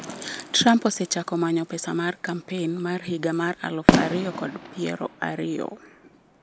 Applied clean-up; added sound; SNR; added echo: none; Fireworks; 3 dB; none.